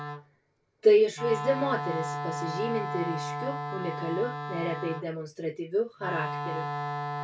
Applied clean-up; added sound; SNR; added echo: none; Wind instrument, woodwind instrument; 5 dB; reverberation time 0.2 s.